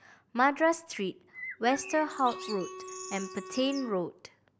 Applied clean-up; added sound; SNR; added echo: none; Wind instrument, woodwind instrument + Bird; 11 dB; none.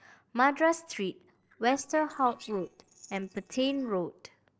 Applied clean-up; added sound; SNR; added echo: neural separator model SepFormer DNS4.